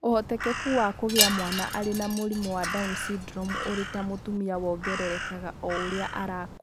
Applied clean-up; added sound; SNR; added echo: none; Crow + Wind chime; 3 dB; none.